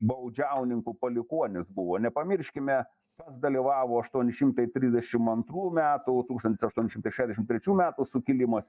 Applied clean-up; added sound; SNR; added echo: neural mask model DeepFilterNet 3.